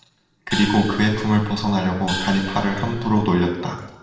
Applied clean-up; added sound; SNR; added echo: none; Gong; 10 dB; reverberation time 1.0 s.